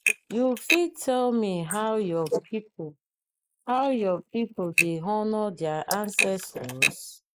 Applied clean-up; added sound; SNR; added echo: neural mask model Resemble Enhance denoiser.